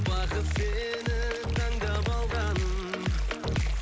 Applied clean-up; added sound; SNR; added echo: none; Stream / Liquid; 17 dB; none.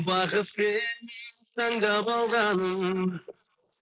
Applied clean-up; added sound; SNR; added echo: neural mask model Resemble Enhance denoiser.